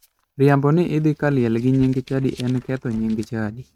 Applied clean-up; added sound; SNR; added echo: neural mask model RNNoise.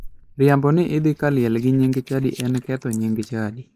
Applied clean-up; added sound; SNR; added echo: neural mask model Resemble Enhance denoiser.